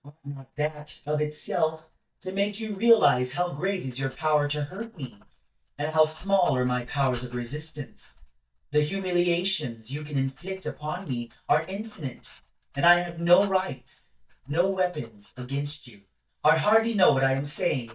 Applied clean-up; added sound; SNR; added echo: neural mask model DeepFilterNet 3.